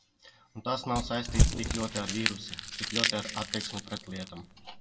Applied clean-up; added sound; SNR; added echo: none; Crumpling, crinkling / Crushing; -4 dB; reverberation time 1.5 s.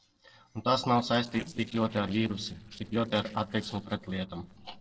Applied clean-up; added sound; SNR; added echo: neural separator model SepFormer DNS4.